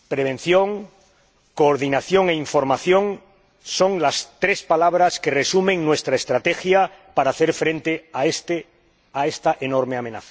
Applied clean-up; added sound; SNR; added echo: none; none; none; none.